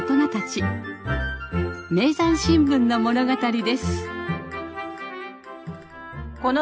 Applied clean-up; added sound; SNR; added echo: none; none; none; none.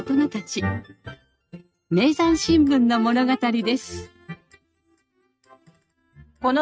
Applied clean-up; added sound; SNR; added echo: neural mask model RNNoise.